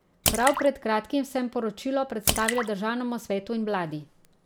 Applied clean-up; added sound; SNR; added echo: none; Drip / Splash, splatter; 6 dB; none.